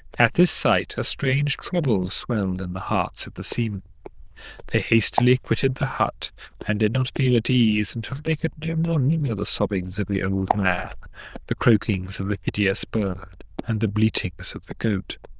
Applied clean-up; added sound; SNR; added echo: neural diffusion model UNIVERSE++.